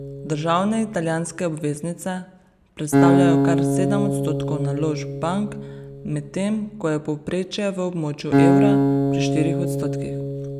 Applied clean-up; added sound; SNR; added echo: none; Acoustic guitar; -3 dB; none.